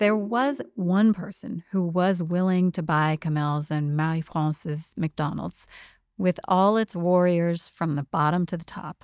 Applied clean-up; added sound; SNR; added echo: neural mask model DeepFilterNet 3.